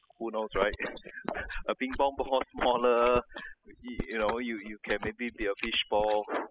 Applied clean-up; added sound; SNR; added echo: classical method spectral subtraction.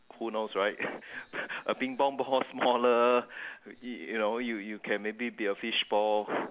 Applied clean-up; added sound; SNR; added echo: none; none; none; none.